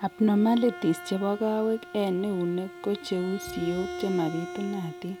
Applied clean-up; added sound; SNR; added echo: none; Bowed string instrument; 12 dB; none.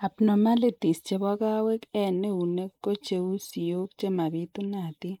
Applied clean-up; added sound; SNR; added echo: neural mask model Resemble Enhance denoiser.